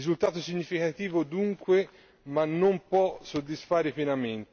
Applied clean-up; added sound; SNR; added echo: none; none; none; none.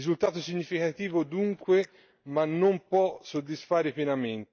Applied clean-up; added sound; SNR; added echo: neural mask model DeepFilterNet 3.